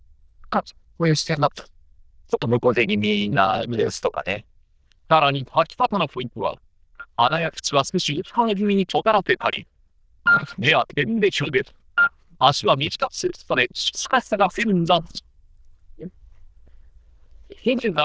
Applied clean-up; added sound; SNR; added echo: neural diffusion model UNIVERSE++.